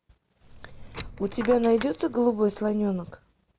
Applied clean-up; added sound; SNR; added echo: none; Coin (dropping); 15 dB; none.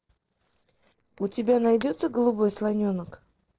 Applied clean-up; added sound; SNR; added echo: neural separator model SepFormer DNS4.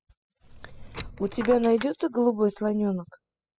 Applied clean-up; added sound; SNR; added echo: classical method spectral subtraction.